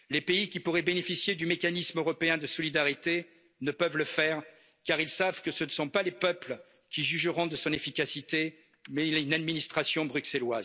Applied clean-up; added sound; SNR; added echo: none; none; none; none.